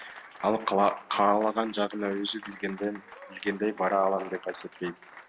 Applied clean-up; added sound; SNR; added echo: none; Applause; 19 dB; none.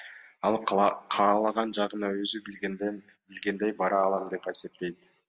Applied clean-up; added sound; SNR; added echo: none; none; none; none.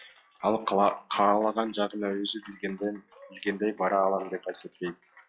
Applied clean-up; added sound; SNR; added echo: classical method log-MMSE.